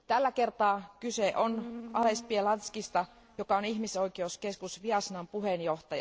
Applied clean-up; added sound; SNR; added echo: none; Insect; 15 dB; none.